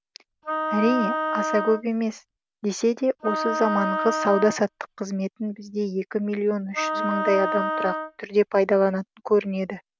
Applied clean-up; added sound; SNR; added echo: none; Wind instrument, woodwind instrument; 3 dB; none.